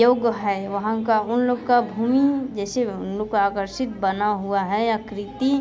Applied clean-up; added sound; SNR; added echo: none; none; none; none.